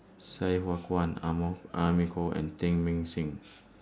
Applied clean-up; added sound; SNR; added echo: none; none; none; none.